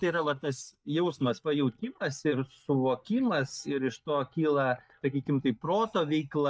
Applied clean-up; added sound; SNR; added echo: neural mask model DeepFilterNet 3.